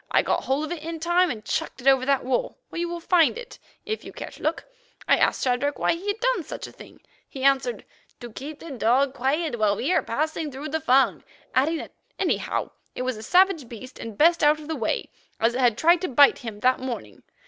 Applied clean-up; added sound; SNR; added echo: none; none; none; none.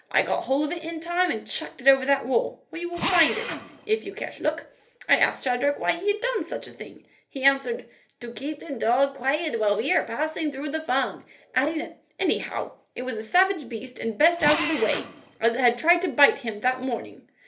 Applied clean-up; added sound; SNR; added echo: none; Drill; 7 dB; reverberation time 0.3 s.